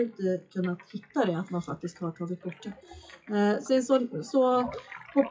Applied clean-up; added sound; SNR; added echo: classical method WPE with log-MMSE.